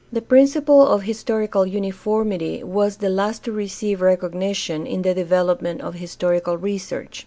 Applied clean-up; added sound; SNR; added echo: none; none; none; none.